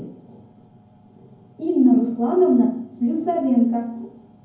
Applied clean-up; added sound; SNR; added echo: none; none; none; reverberation time 0.9 s.